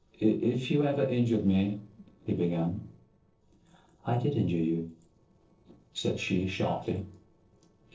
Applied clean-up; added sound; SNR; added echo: neural separator model SepFormer DNS4.